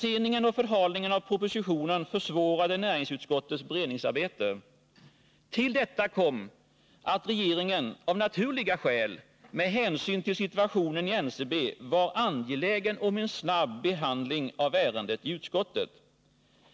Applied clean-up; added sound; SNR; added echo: none; none; none; none.